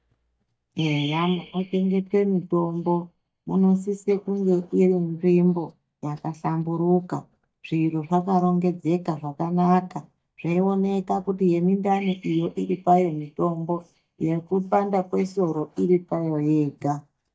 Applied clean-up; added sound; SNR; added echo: neural mask model DeepFilterNet 3.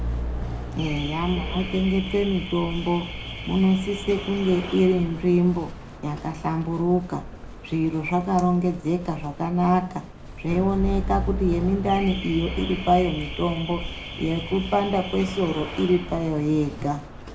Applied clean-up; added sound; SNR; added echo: none; Alarm / Car; 8 dB; reverberation time 0.4 s.